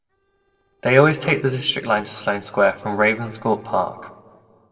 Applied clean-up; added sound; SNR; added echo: neural separator model SepFormer DNS4.